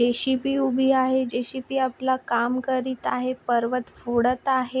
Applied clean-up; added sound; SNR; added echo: none; none; none; none.